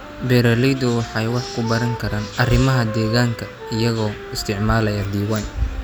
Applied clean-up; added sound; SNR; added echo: none; Wind instrument, woodwind instrument; 15 dB; none.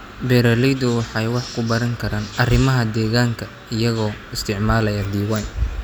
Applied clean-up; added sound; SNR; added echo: none; none; none; none.